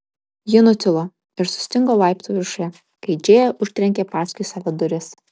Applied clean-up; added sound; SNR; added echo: none; none; none; none.